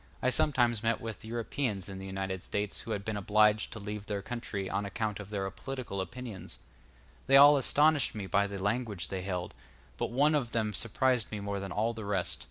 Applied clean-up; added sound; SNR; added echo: none; none; none; none.